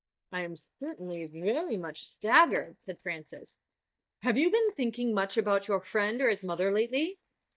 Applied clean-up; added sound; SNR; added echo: neural mask model DeepFilterNet 3.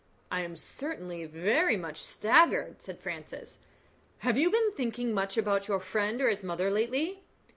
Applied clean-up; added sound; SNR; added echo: none; none; none; none.